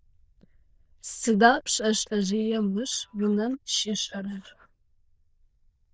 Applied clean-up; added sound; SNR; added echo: neural diffusion model UNIVERSE++.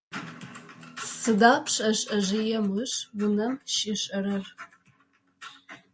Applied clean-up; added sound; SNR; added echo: none; none; none; none.